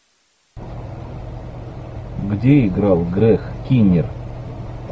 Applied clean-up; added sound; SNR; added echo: none; none; none; none.